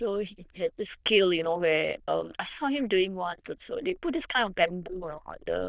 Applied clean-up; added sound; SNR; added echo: neural diffusion model UNIVERSE++.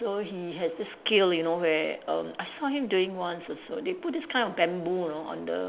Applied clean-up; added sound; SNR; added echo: none; none; none; none.